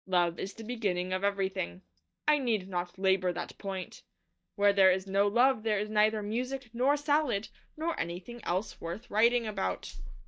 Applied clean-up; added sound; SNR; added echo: neural mask model DeepFilterNet 3.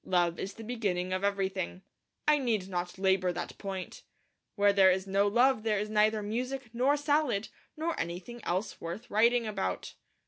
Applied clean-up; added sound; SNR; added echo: none; none; none; none.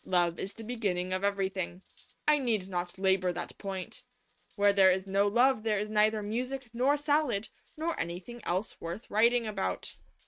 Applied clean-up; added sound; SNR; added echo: neural mask model RNNoise.